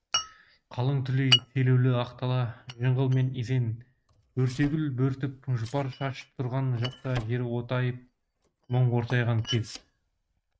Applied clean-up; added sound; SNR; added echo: neural mask model RNNoise.